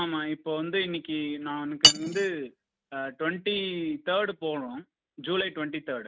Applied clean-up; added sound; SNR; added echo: neural mask model RNNoise.